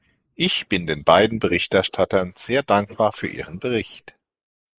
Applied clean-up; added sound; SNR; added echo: neural mask model Resemble Enhance denoiser.